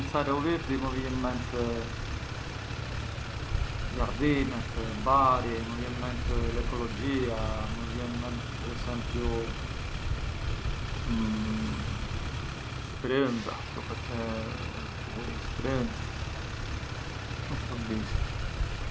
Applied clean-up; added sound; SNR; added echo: none; Motor vehicle (road); 0 dB; none.